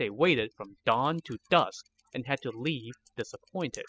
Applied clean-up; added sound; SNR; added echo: classical method spectral subtraction.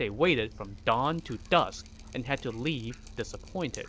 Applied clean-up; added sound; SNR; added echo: none; Drip; 16 dB; none.